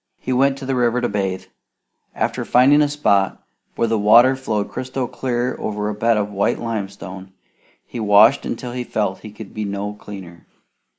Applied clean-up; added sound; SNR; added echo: none; none; none; none.